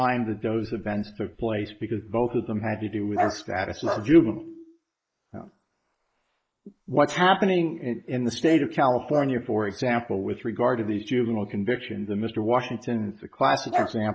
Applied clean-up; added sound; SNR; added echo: neural mask model Resemble Enhance denoiser.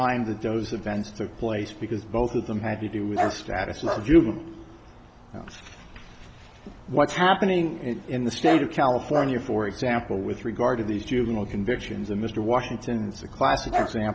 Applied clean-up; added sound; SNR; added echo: none; Dog; 10 dB; none.